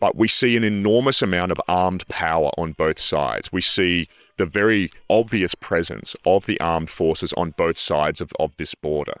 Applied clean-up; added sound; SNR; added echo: neural separator model SepFormer WHAM!.